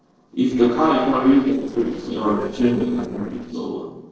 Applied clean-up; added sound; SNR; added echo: neural separator model SepFormer DNS4.